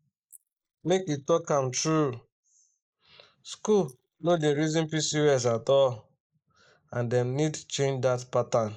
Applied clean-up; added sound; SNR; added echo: neural mask model Resemble Enhance denoiser.